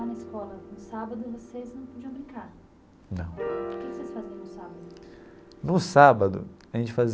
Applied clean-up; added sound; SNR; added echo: none; Piano; 14 dB; none.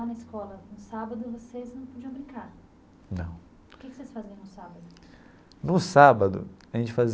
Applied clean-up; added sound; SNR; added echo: none; none; none; none.